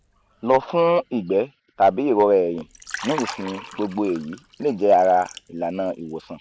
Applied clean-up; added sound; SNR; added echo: none; Liquid; 18 dB; none.